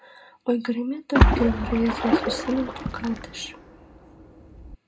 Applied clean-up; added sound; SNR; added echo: none; Splash, splatter; -3 dB; reverberation time 0.2 s.